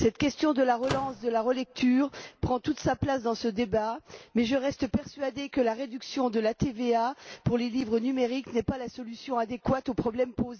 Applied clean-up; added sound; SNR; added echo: none; Slam / Microwave oven; 11 dB; none.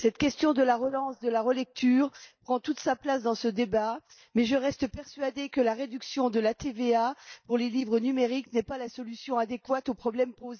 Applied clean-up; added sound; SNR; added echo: neural mask model DeepFilterNet 3.